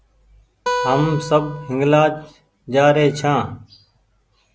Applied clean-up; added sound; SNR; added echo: none; Acoustic guitar; 7 dB; none.